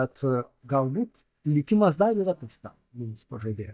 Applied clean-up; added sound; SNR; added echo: neural mask model DeepFilterNet 3.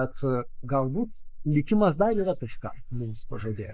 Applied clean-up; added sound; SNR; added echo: neural mask model Resemble Enhance denoiser.